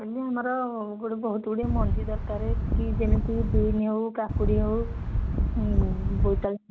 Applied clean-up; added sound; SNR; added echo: none; Wind; -4 dB; none.